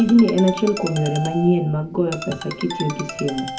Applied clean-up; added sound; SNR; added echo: none; Ringtone; 12 dB; reverberation time 0.3 s.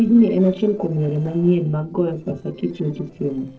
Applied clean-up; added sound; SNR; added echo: neural separator model SepFormer DNS4.